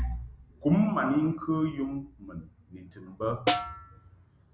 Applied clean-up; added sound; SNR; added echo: none; Snare drum; 2 dB; none.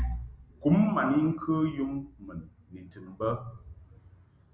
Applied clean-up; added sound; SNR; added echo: none; none; none; none.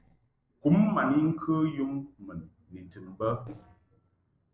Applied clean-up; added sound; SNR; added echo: neural separator model SepFormer DNS4.